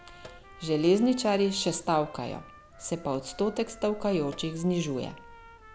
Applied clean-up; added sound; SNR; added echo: none; Sink (filling or washing) + Trumpet; 20 dB; none.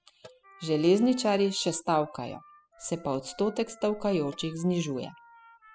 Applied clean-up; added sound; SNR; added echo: classical method spectral subtraction.